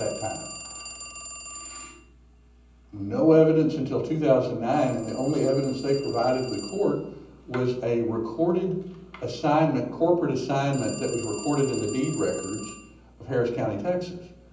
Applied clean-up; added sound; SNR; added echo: none; Telephone; 17 dB; reverberation time 0.6 s.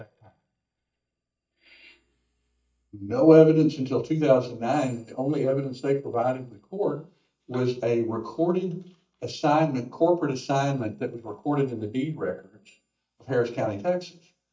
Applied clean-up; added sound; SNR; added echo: neural mask model DeepFilterNet 3.